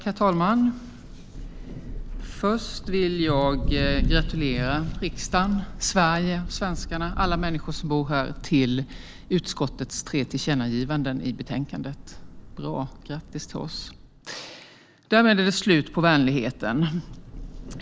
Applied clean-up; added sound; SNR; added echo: none; Thunder; 8 dB; none.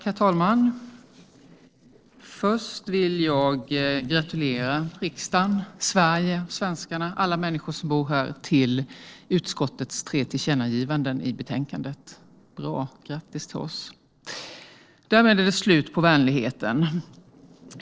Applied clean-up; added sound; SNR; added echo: neural separator model SepFormer DNS4.